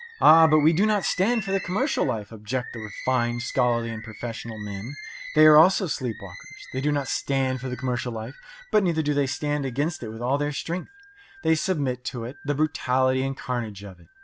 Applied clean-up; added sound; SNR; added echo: none; Bird; 17 dB; none.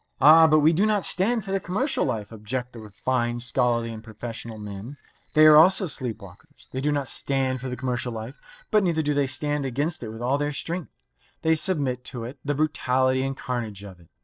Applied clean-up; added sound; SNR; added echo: neural separator model SepFormer DNS4.